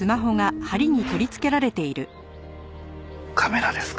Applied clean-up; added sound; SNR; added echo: none; Guitar; 7 dB; none.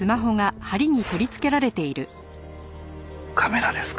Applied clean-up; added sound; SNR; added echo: none; none; none; none.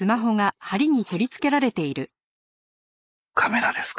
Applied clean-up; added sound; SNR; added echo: neural mask model Resemble Enhance denoiser.